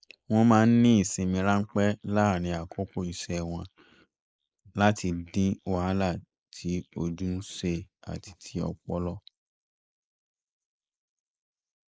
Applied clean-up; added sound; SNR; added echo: neural mask model Resemble Enhance denoiser.